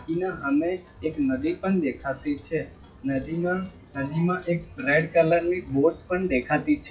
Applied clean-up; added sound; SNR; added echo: classical method WPE with log-MMSE.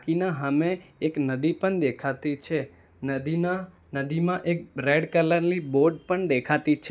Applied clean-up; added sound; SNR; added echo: none; none; none; none.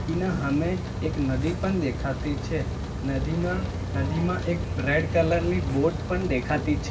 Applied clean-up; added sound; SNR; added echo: none; Rain; 2 dB; reverberation time 0.4 s.